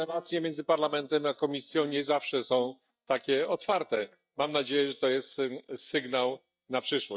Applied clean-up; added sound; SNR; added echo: neural mask model DeepFilterNet 3.